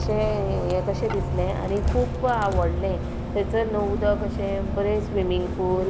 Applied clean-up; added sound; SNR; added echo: none; Bus; 1 dB; none.